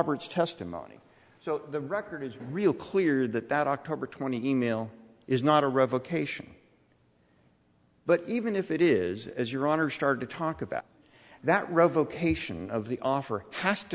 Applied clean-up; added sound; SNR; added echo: none; none; none; none.